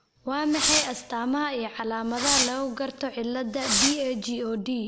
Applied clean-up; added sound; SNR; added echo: none; Fireworks; 1 dB; none.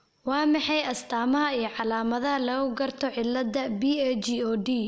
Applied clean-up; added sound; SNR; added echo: none; none; none; none.